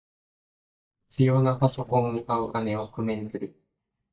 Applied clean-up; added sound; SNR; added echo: neural mask model DeepFilterNet 3.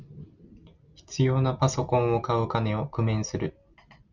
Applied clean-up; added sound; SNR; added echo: none; none; none; none.